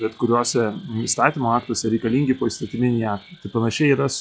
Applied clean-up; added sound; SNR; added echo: classical method log-MMSE.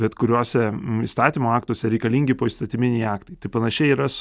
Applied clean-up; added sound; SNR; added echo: none; none; none; none.